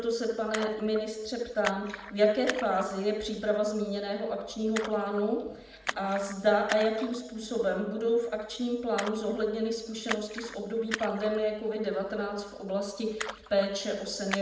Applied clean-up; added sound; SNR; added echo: none; Splash, splatter; 13 dB; reverberation time 0.8 s.